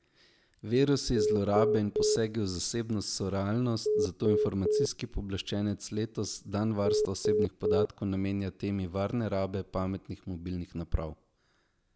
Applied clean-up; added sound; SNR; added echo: none; Telephone; -1 dB; none.